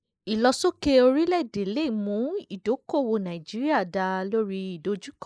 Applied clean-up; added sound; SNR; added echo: neural mask model Resemble Enhance denoiser.